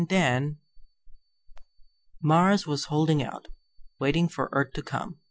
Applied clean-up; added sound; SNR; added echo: none; none; none; none.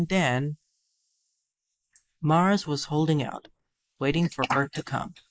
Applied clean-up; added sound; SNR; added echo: neural mask model Resemble Enhance denoiser.